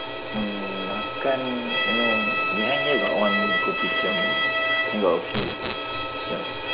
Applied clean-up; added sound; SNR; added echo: none; Bowed string instrument; -2 dB; none.